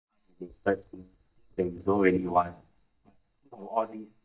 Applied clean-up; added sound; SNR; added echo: neural mask model DeepFilterNet 3.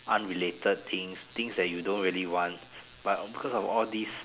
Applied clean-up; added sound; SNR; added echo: none; none; none; none.